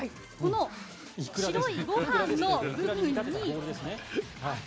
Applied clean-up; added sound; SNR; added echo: none; none; none; none.